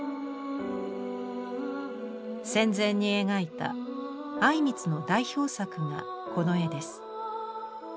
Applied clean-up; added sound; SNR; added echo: none; none; none; none.